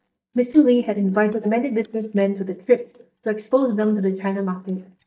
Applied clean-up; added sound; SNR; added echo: neural mask model DeepFilterNet 3.